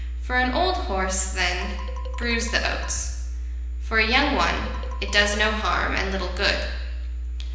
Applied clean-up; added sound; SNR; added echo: none; Marimba, xylophone; 18 dB; reverberation time 1.0 s.